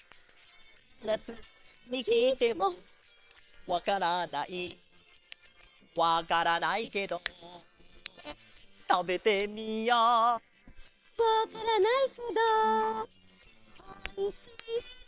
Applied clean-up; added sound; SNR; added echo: neural separator model SepFormer WHAM!.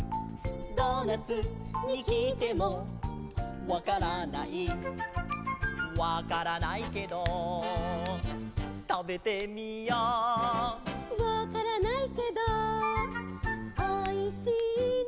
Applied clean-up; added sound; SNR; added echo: none; Hands; 20 dB; none.